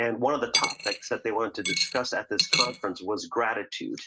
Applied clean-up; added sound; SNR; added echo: neural mask model RNNoise.